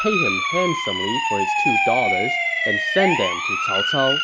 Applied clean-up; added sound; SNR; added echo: none; Siren; -3 dB; none.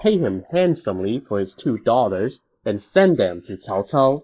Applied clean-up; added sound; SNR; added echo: neural mask model Resemble Enhance denoiser.